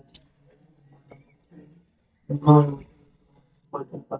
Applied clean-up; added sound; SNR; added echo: neural mask model DeepFilterNet 3.